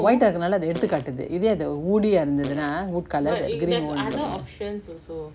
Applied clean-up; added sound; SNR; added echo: none; Fart; 19 dB; none.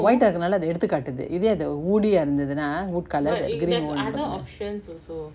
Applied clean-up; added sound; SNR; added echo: none; none; none; none.